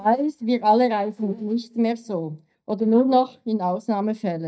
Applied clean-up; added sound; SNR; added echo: neural mask model DeepFilterNet 3.